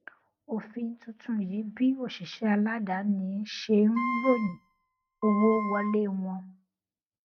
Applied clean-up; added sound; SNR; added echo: neural mask model RNNoise.